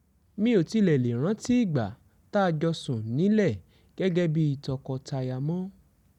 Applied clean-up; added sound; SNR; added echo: none; none; none; none.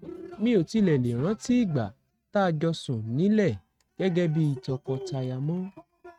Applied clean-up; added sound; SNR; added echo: neural mask model RNNoise.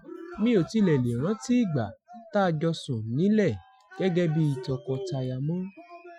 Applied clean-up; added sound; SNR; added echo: classical method Wiener filter.